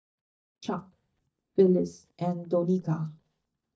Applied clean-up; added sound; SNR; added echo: neural mask model DeepFilterNet 3.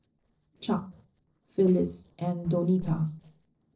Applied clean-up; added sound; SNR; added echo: neural separator model SepFormer DNS4.